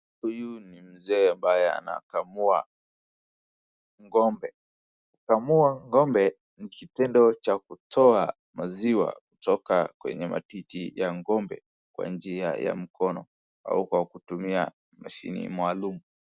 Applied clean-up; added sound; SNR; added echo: none; none; none; none.